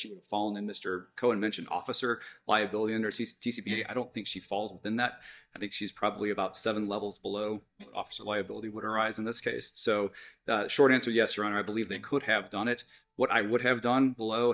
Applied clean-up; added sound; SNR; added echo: neural mask model DeepFilterNet 3.